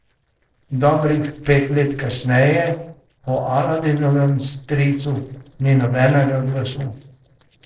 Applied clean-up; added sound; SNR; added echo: neural separator model SepFormer DNS4.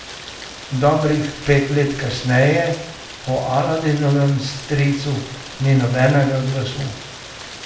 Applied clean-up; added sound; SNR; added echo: none; Rain; 15 dB; reverberation time 0.6 s.